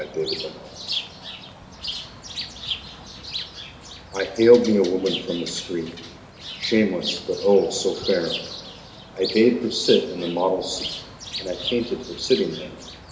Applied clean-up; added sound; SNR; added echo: none; Bird; 10 dB; reverberation time 0.8 s.